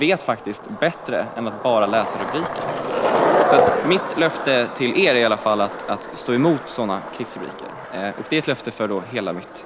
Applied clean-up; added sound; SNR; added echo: none; Skateboard; 3 dB; none.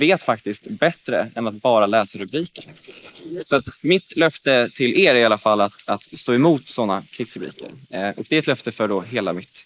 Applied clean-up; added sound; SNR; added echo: neural mask model Resemble Enhance denoiser.